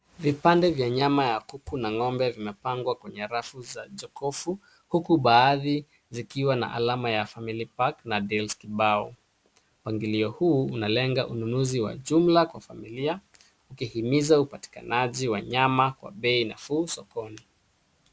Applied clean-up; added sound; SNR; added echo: none; none; none; none.